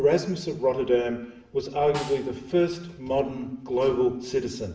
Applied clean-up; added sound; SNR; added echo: none; Snare drum; 18 dB; reverberation time 0.8 s.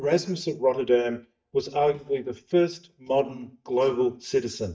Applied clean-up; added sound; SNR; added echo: neural mask model DeepFilterNet 3.